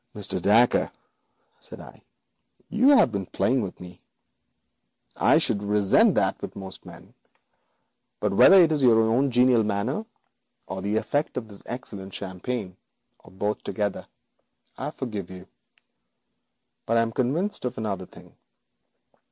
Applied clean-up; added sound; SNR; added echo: none; none; none; none.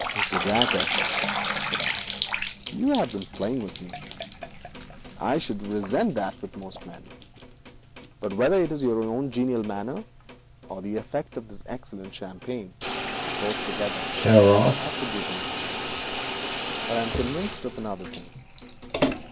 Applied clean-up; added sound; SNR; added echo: none; Bathtub (filling or washing) / Water tap, faucet; -3 dB; none.